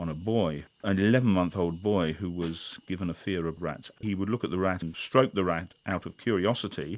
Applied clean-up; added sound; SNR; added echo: none; Cricket / Frog + Snare drum; 20 dB; none.